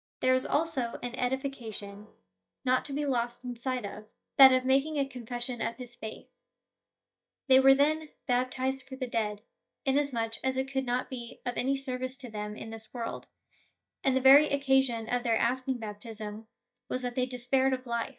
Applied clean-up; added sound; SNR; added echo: neural mask model DeepFilterNet 3.